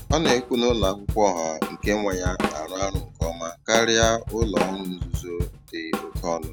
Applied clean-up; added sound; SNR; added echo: none; Drum kit; 5 dB; none.